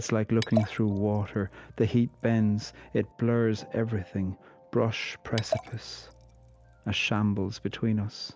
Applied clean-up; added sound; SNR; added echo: none; Liquid; 13 dB; none.